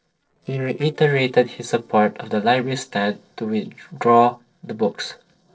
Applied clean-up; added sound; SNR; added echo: neural separator model SepFormer DNS4.